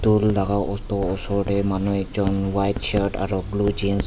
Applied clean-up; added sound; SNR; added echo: none; Writing; 12 dB; none.